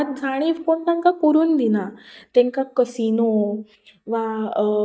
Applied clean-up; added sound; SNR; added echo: neural mask model DeepFilterNet 3.